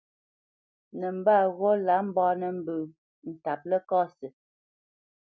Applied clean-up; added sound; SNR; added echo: none; none; none; none.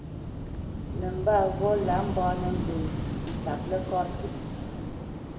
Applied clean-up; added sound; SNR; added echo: none; Waves, surf / Wind; 2 dB; reverberation time 0.6 s.